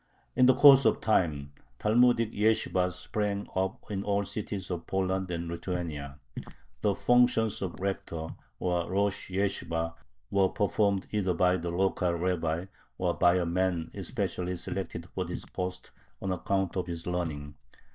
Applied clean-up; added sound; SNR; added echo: neural mask model DeepFilterNet 3.